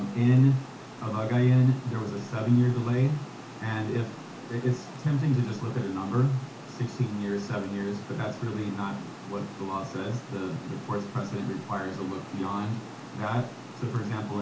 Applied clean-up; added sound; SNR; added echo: none; Water; 15 dB; reverberation time 0.3 s.